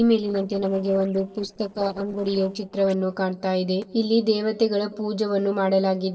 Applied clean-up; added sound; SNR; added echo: neural separator model SepFormer DNS4.